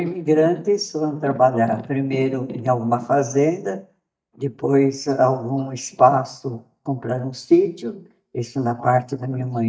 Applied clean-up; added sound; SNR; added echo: neural mask model DeepFilterNet 3.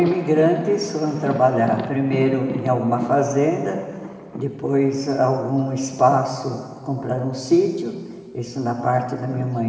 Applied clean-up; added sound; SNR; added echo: none; Thunder; 14 dB; reverberation time 2.1 s.